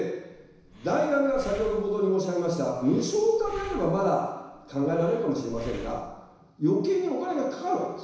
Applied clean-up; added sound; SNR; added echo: none; Breathing; 18 dB; reverberation time 1.0 s.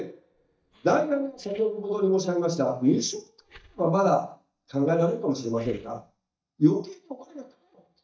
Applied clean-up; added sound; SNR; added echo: neural mask model DeepFilterNet 3.